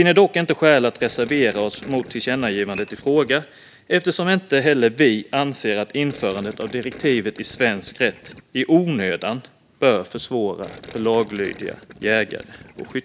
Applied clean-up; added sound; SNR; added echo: none; Dishes, pots, and pans / Glass + Gurgling; 20 dB; none.